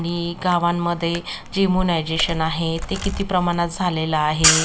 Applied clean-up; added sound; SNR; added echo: none; Camera; 5 dB; none.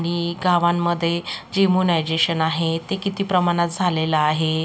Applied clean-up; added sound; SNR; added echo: none; none; none; none.